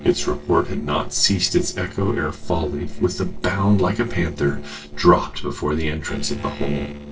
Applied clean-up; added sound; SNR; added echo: neural separator model SepFormer DNS4.